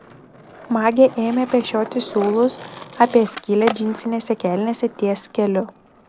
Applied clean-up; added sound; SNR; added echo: none; Skateboard; 16 dB; none.